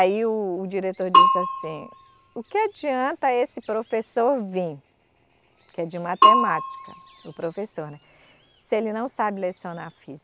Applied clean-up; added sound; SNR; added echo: none; Bell / Percussion; -3 dB; none.